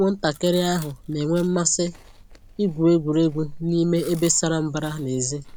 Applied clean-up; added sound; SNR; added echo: none; Chewing, mastication; 19 dB; none.